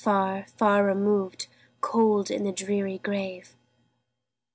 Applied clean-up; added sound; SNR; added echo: none; none; none; none.